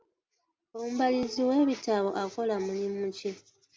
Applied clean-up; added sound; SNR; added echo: none; none; none; none.